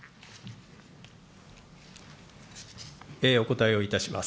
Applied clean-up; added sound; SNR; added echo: none; none; none; none.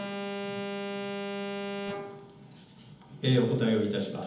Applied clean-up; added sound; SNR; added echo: none; Alarm; 6 dB; reverberation time 1.3 s.